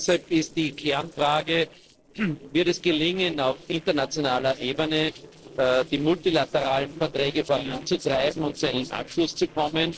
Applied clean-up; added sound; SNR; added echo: neural separator model SepFormer DNS4.